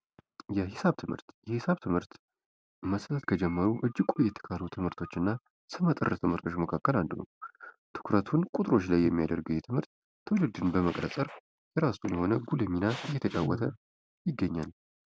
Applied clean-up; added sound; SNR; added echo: none; none; none; none.